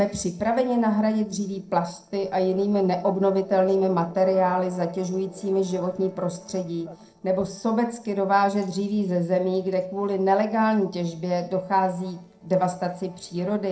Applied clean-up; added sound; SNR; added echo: neural separator model SepFormer DNS4.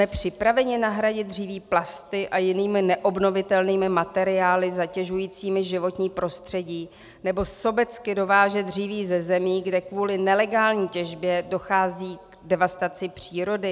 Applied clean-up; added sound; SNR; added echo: none; none; none; none.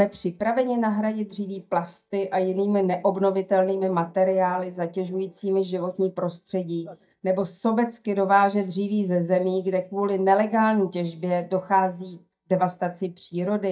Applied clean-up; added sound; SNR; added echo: neural mask model DeepFilterNet 3.